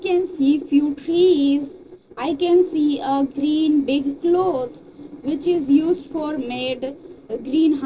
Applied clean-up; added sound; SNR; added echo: neural separator model SepFormer DNS4.